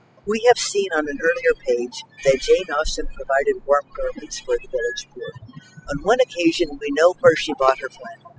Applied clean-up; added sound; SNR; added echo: classical method spectral subtraction.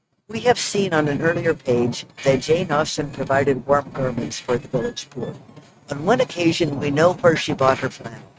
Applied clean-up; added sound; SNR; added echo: neural mask model RNNoise.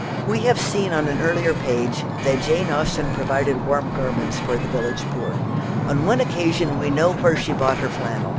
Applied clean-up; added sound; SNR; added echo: none; Wind / Ocean; 2 dB; none.